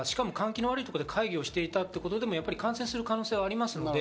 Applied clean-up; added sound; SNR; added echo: none; none; none; none.